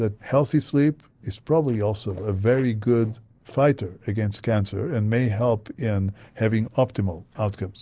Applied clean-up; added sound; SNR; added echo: neural separator model SepFormer DNS4.